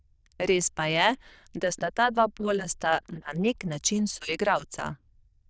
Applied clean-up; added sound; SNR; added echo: neural diffusion model UNIVERSE++.